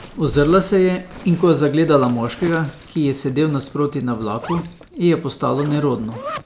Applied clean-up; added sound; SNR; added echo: none; Zipper (clothing); 17 dB; none.